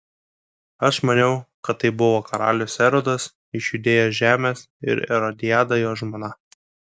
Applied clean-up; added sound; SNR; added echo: none; none; none; none.